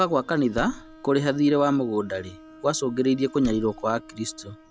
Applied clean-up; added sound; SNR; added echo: none; Bowed string instrument + Door; 19 dB; none.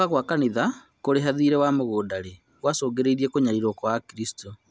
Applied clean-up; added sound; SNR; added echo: none; none; none; none.